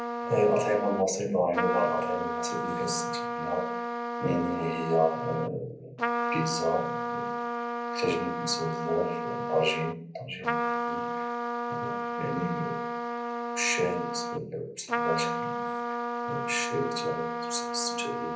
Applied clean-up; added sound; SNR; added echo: none; Trumpet; 1 dB; reverberation time 0.6 s.